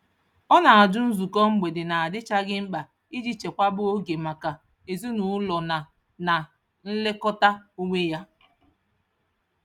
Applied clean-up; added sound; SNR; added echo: none; none; none; none.